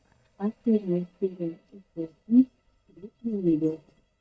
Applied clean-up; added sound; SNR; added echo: neural mask model DeepFilterNet 3.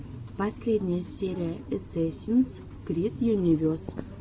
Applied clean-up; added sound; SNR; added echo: none; none; none; none.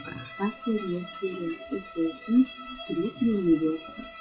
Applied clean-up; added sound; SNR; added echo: classical method WPE with log-MMSE.